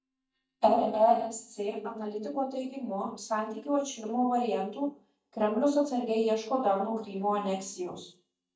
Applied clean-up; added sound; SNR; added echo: neural mask model DeepFilterNet 3.